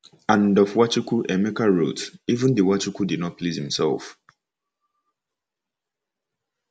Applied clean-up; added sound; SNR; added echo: none; none; none; none.